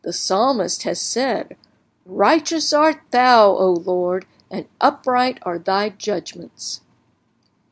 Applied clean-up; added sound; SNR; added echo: none; none; none; none.